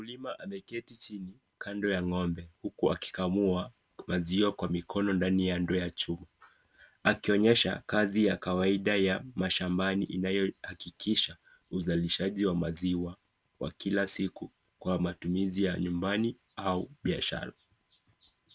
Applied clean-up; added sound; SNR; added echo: none; none; none; none.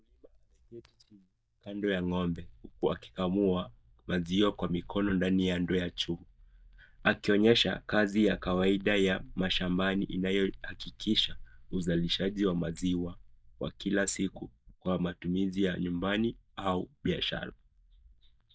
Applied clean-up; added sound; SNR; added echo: neural mask model DeepFilterNet 3.